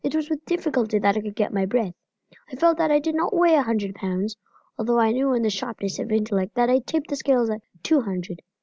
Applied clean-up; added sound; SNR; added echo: none; none; none; none.